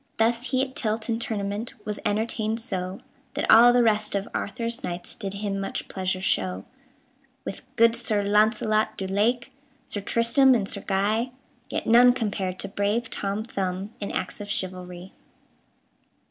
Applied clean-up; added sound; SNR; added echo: none; none; none; none.